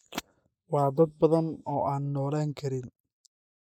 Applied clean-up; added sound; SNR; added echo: neural mask model Resemble Enhance denoiser.